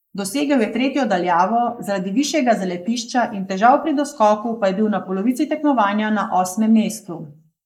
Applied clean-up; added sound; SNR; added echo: neural mask model Resemble Enhance denoiser.